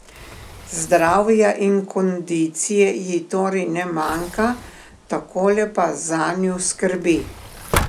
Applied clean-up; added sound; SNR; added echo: none; Sliding door; 13 dB; none.